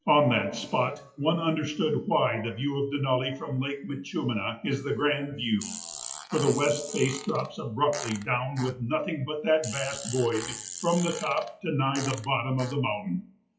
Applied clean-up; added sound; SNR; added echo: classical method WPE with log-MMSE.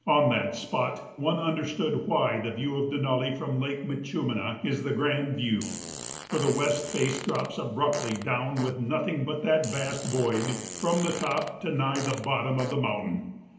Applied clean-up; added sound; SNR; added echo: none; Fart; 11 dB; reverberation time 0.8 s.